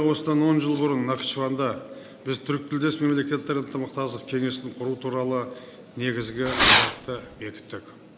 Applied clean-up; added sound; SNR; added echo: none; Fireworks; -3 dB; none.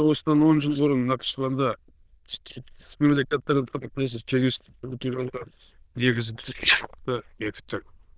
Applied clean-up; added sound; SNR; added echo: neural diffusion model UNIVERSE++.